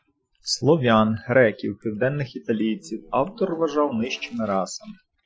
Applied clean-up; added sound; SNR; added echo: classical method Wiener filter.